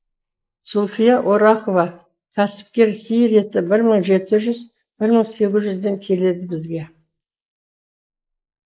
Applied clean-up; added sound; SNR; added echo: neural mask model Resemble Enhance denoiser.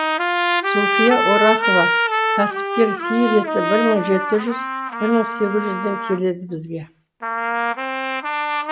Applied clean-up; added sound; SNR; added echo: none; Trumpet; 0 dB; none.